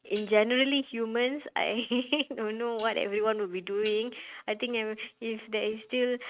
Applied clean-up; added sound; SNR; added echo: neural mask model RNNoise.